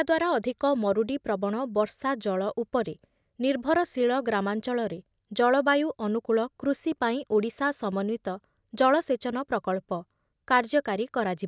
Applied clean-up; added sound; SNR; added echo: none; none; none; none.